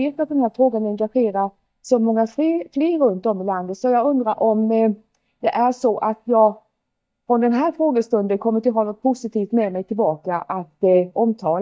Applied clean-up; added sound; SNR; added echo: neural mask model DeepFilterNet 3.